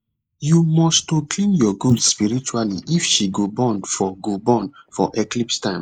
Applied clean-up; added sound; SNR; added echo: neural mask model Resemble Enhance denoiser.